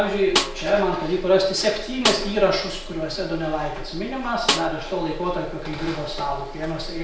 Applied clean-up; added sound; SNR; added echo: none; Snare drum; 5 dB; none.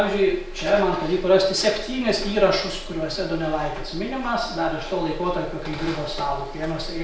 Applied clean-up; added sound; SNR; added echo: none; none; none; none.